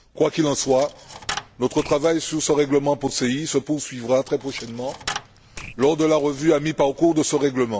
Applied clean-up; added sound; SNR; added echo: none; Coin (dropping); 16 dB; none.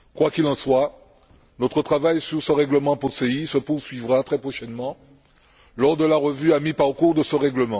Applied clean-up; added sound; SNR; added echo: none; none; none; none.